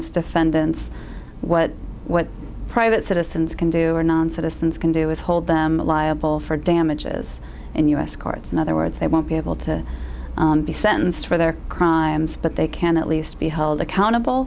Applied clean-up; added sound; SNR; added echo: none; none; none; none.